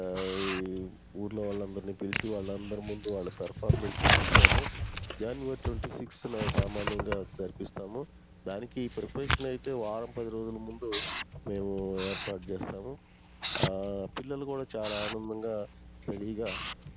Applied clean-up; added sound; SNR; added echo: none; Writing; -4 dB; none.